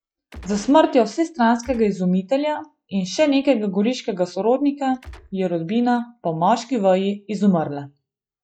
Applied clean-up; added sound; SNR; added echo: classical method log-MMSE.